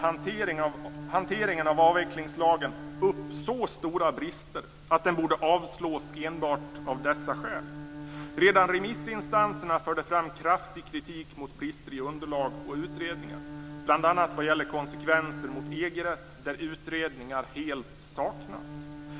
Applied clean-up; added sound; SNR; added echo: none; Bowed string instrument; 14 dB; none.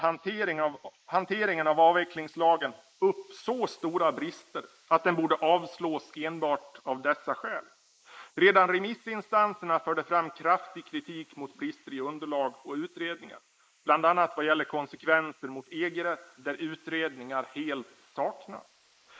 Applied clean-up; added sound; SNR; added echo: neural mask model Resemble Enhance denoiser.